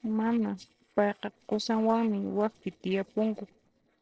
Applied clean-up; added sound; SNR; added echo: neural separator model SepFormer DNS4.